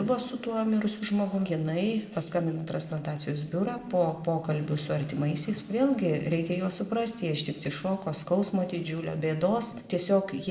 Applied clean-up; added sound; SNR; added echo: neural separator model SepFormer DNS4.